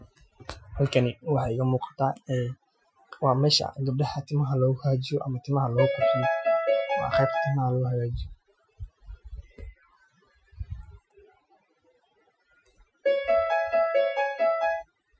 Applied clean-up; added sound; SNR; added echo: classical method Wiener filter.